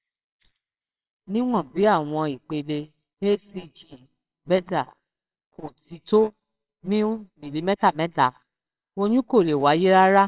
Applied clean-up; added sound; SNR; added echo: neural separator model SepFormer WHAMR!.